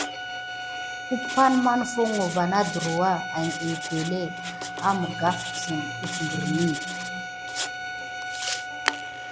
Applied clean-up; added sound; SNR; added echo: none; Writing + Bowed string instrument; 5 dB; none.